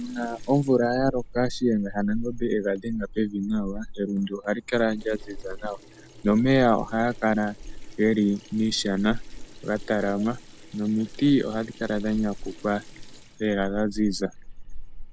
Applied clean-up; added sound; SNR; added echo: none; Sink (filling or washing) / Water tap, faucet; 11 dB; none.